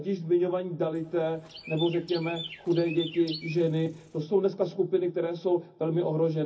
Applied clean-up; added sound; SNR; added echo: none; Chirp, tweet; 15 dB; reverberation time 0.4 s.